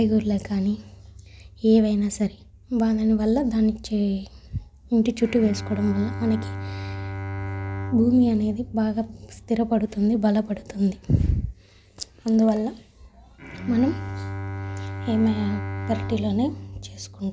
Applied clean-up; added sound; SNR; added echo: none; Bowed string instrument; 11 dB; none.